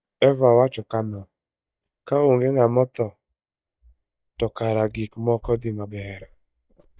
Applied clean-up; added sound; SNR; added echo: neural mask model DeepFilterNet 3.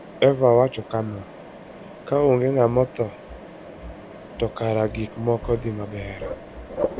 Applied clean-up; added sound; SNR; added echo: none; Mechanisms; 12 dB; none.